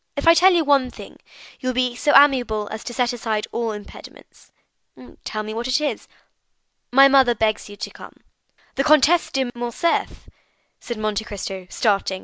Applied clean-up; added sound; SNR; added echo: none; none; none; none.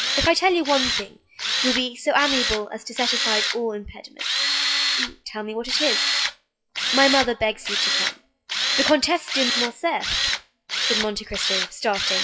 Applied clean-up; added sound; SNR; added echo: classical method WPE with log-MMSE.